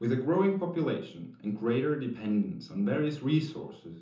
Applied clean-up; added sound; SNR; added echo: none; none; none; reverberation time 0.6 s.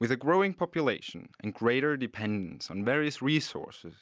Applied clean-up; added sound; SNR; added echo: none; none; none; none.